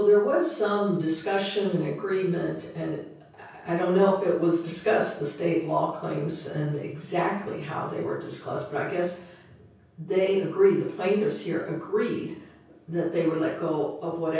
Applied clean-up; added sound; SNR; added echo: none; none; none; reverberation time 0.6 s.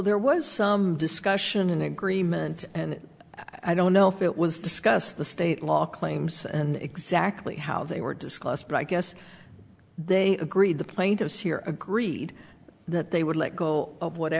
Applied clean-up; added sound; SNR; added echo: none; none; none; none.